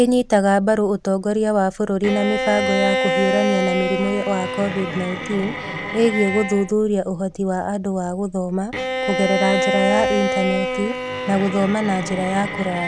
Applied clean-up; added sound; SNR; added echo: none; Bowed string instrument; 4 dB; none.